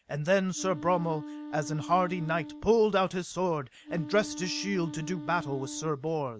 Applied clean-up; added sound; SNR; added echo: none; Wind instrument, woodwind instrument; 13 dB; none.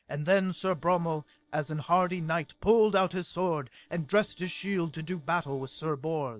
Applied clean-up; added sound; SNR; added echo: neural separator model SepFormer DNS4.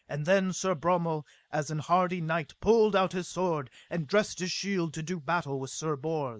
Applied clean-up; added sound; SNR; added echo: neural mask model Resemble Enhance denoiser.